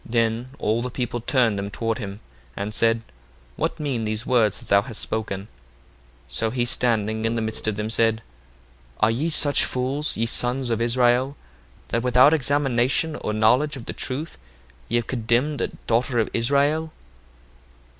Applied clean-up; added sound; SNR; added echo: none; Burping, eructation; 19 dB; none.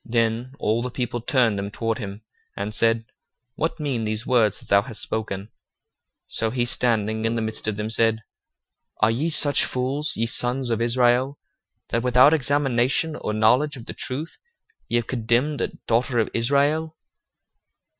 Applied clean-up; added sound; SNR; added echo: classical method Wiener filter.